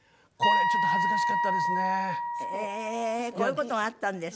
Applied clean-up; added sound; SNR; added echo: none; Wind instrument, woodwind instrument; -5 dB; none.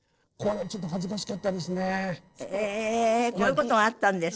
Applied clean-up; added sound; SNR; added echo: neural separator model SepFormer DNS4.